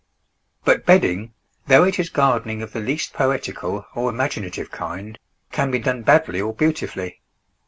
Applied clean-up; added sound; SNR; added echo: none; none; none; none.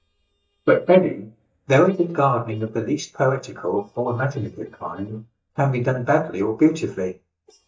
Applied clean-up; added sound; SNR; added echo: neural mask model DeepFilterNet 3.